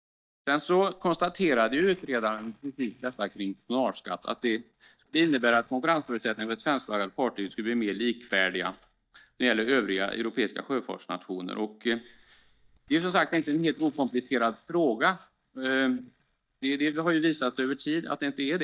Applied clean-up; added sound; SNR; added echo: neural mask model DeepFilterNet 3.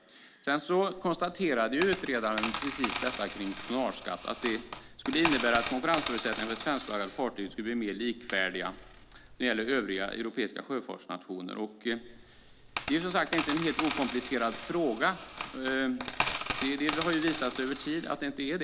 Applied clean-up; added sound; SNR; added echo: none; Coin (dropping); -2 dB; none.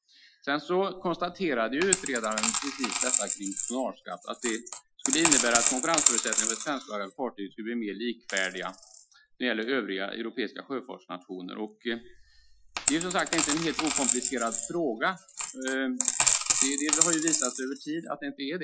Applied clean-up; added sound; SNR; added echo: classical method Wiener filter.